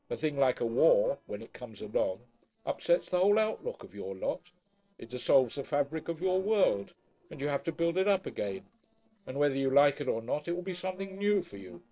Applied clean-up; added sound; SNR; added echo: neural separator model SepFormer DNS4.